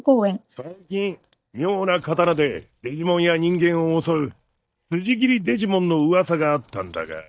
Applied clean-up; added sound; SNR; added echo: neural mask model DeepFilterNet 3.